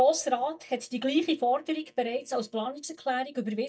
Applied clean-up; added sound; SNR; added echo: neural mask model DeepFilterNet 3.